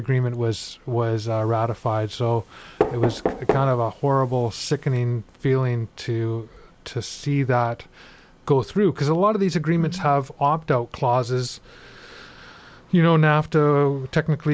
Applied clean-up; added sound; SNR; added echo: none; Knock; 7 dB; none.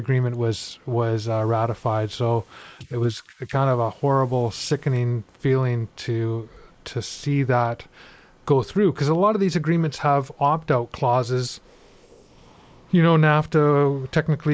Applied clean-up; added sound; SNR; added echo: neural mask model Resemble Enhance denoiser.